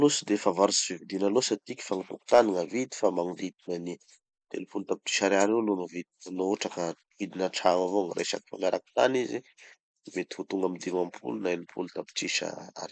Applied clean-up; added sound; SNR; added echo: neural mask model Resemble Enhance denoiser.